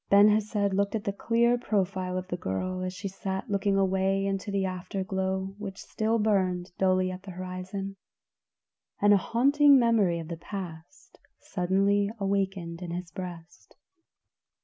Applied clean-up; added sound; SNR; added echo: none; none; none; none.